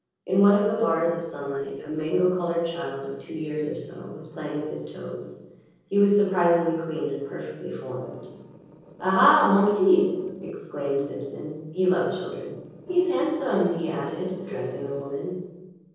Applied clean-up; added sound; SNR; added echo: neural separator model SepFormer DNS4.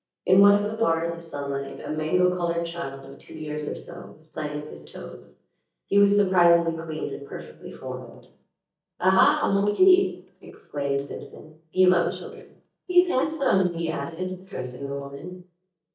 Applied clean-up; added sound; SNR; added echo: neural mask model DeepFilterNet 3.